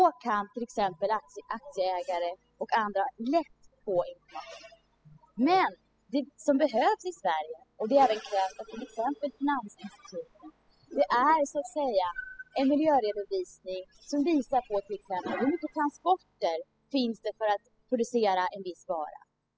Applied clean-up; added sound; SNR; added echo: classical method spectral subtraction.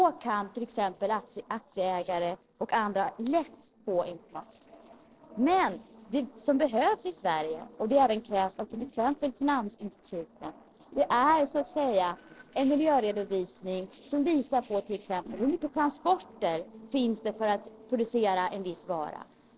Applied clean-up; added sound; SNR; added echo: neural separator model SepFormer DNS4.